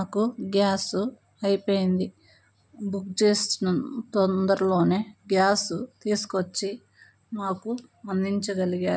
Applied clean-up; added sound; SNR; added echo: none; none; none; none.